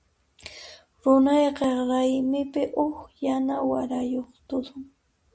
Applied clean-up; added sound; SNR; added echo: none; none; none; none.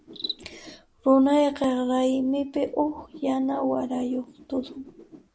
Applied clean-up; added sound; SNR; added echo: neural mask model Resemble Enhance denoiser.